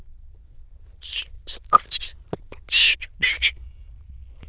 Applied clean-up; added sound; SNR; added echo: neural diffusion model UNIVERSE++.